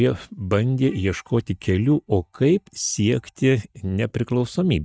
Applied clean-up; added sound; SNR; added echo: neural mask model DeepFilterNet 3.